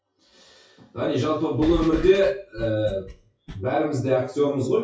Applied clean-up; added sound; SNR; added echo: classical method WPE with log-MMSE.